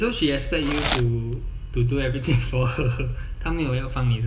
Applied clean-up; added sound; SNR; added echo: none; Packing tape, duct tape / Tearing; 8 dB; reverberation time 1.9 s.